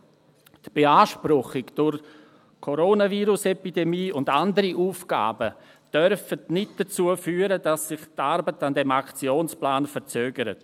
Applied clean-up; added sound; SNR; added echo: none; none; none; none.